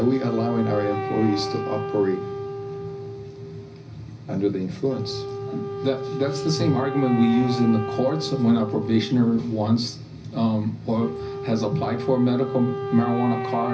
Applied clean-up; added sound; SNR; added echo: none; Wind instrument, woodwind instrument; 8 dB; reverberation time 0.4 s.